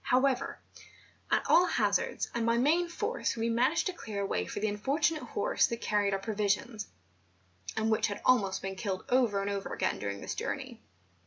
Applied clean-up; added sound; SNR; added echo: none; none; none; none.